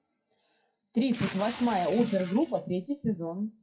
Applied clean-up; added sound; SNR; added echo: classical method WPE with log-MMSE.